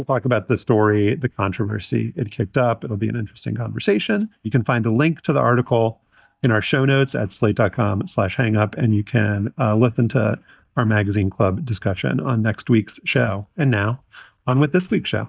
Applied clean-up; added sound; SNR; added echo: neural mask model DeepFilterNet 3.